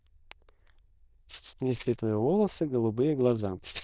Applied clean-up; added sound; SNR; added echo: neural diffusion model UNIVERSE++.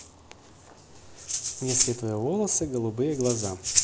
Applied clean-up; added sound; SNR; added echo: none; Rattle (instrument); 3 dB; none.